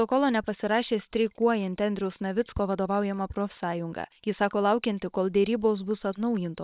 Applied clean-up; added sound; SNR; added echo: neural separator model SepFormer WHAM!.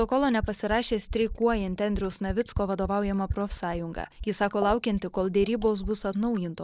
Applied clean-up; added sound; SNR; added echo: neural mask model Resemble Enhance denoiser.